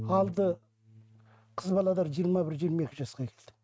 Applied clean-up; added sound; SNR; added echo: neural mask model RNNoise.